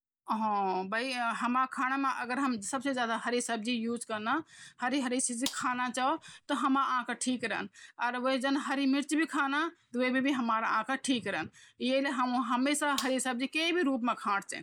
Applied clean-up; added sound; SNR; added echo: none; Gunshot, gunfire; 14 dB; none.